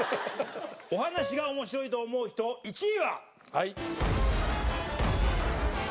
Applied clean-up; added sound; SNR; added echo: none; Piano; 14 dB; none.